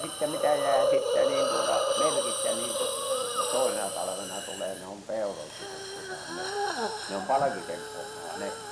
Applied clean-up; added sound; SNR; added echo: none; Hiss; -3 dB; none.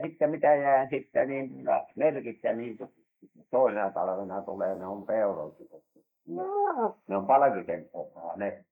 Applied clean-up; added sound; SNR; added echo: neural mask model Resemble Enhance denoiser.